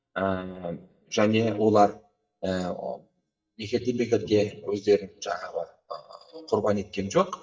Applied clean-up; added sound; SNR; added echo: neural mask model DeepFilterNet 3.